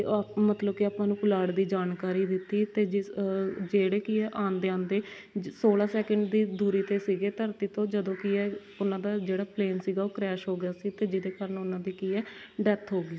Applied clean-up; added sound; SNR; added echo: none; none; none; none.